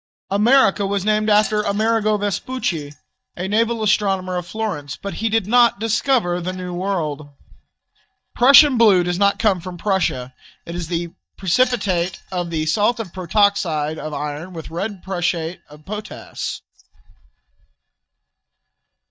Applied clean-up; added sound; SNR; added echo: neural mask model DeepFilterNet 3.